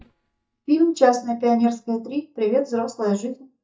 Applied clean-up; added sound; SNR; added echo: neural mask model DeepFilterNet 3.